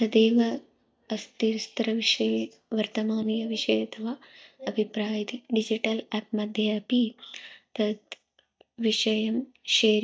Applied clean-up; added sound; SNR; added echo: neural mask model DeepFilterNet 3.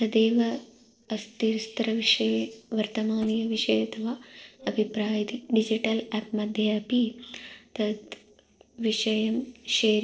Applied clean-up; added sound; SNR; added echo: neural separator model SepFormer DNS4.